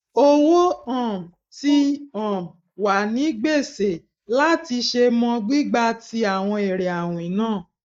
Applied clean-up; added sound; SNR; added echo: neural mask model Resemble Enhance denoiser.